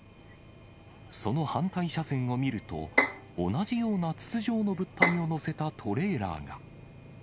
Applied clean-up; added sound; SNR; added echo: none; Bowed string instrument; 0 dB; none.